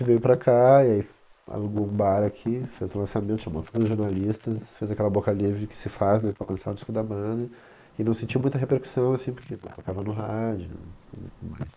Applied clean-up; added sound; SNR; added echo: neural mask model Resemble Enhance denoiser.